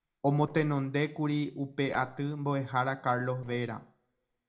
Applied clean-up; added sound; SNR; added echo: neural separator model SepFormer DNS4.